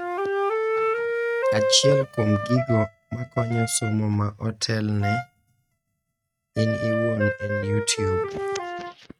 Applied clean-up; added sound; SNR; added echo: neural mask model RNNoise.